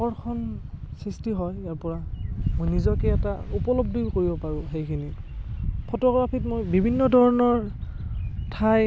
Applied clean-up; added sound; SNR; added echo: none; none; none; none.